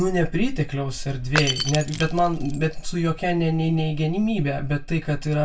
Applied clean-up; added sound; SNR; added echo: none; Shatter / Crushing; 11 dB; reverberation time 0.1 s.